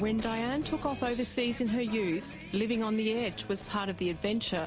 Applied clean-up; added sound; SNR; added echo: none; none; none; none.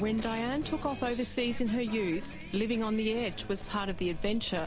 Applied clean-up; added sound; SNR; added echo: none; Chewing, mastication; 10 dB; none.